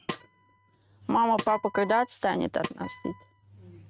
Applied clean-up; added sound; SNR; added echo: neural mask model RNNoise.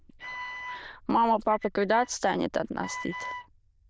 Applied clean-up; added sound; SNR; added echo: neural diffusion model UNIVERSE++.